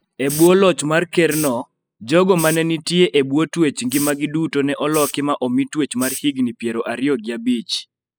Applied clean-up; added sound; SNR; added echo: classical method spectral subtraction.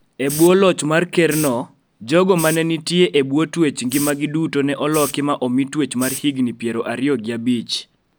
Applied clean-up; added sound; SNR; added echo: none; Hiss; 14 dB; none.